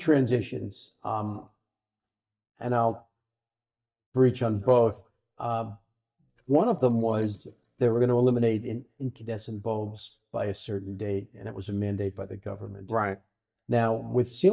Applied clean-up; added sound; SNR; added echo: neural mask model DeepFilterNet 3.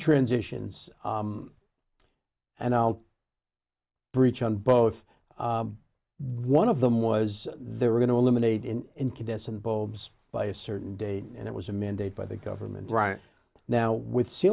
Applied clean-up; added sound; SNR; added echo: none; none; none; none.